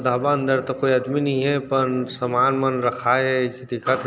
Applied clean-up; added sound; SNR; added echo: none; none; none; none.